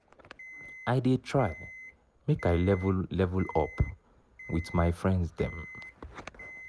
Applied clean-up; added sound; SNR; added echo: none; Alarm; 18 dB; none.